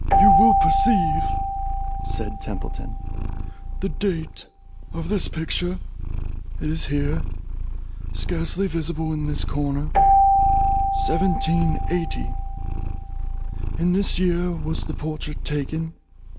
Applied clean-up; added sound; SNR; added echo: none; Purr + Keyboard (musical); -4 dB; none.